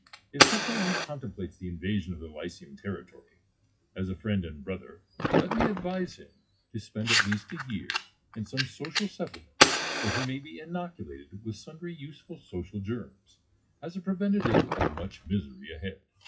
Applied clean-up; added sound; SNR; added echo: classical method WPE with log-MMSE.